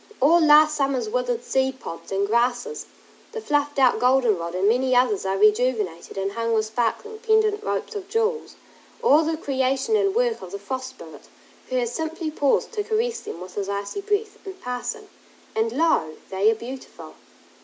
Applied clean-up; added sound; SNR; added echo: none; none; none; none.